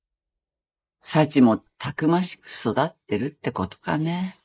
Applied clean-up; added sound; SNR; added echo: neural mask model Resemble Enhance denoiser.